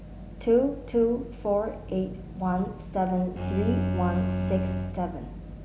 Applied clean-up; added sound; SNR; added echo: none; Bowed string instrument; 2 dB; none.